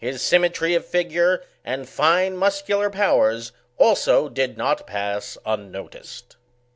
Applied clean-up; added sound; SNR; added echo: none; none; none; none.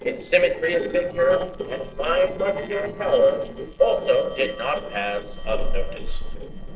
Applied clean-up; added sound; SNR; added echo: neural separator model SepFormer DNS4.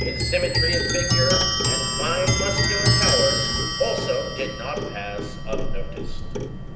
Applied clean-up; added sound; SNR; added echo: none; Clock; -5 dB; reverberation time 0.9 s.